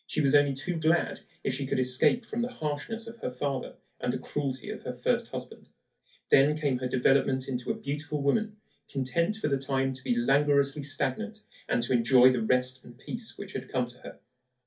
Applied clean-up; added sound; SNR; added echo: none; none; none; reverberation time 0.3 s.